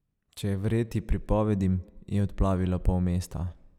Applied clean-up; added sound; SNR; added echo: none; none; none; none.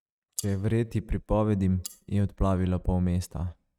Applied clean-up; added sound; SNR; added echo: neural mask model RNNoise.